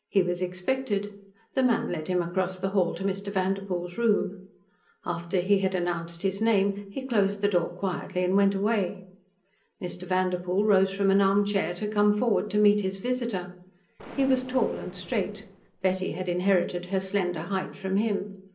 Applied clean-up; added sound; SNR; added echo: neural separator model SepFormer DNS4.